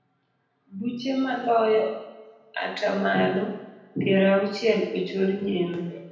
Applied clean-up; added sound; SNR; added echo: none; none; none; reverberation time 0.9 s.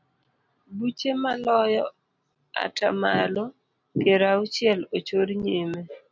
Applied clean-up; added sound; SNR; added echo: none; none; none; none.